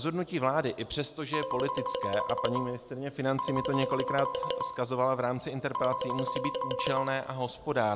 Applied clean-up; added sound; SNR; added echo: none; Marimba, xylophone; 3 dB; none.